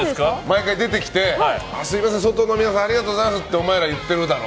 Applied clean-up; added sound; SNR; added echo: none; none; none; none.